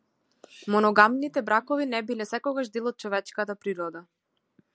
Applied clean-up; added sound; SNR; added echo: none; none; none; none.